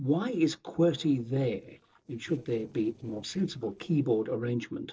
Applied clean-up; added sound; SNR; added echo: neural separator model SepFormer DNS4.